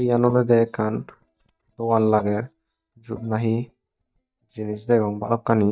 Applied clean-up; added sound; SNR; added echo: neural mask model DeepFilterNet 3.